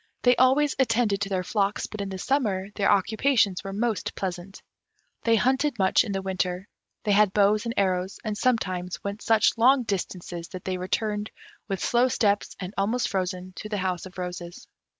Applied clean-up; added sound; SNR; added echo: none; none; none; none.